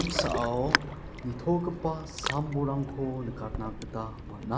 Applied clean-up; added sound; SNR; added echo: none; Ocean; 3 dB; none.